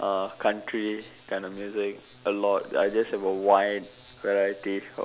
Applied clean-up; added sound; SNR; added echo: none; none; none; none.